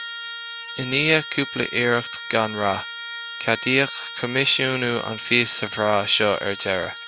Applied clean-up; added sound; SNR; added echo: none; Trumpet; 10 dB; none.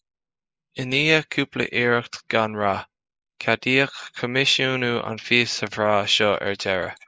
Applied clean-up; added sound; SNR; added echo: neural mask model Resemble Enhance denoiser.